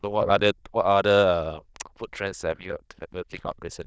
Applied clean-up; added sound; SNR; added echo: neural diffusion model UNIVERSE++.